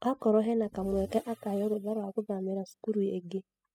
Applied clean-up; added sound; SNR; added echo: classical method spectral subtraction.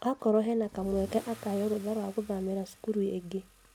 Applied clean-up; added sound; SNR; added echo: none; Engine starting / Accelerating, revving, vroom / Car; 20 dB; none.